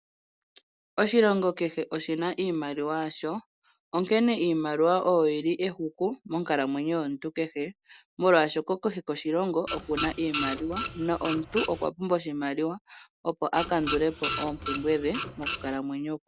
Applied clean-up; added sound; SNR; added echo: none; Printer; 5 dB; none.